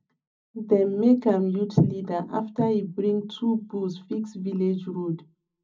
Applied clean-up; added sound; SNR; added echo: none; none; none; reverberation time 0.4 s.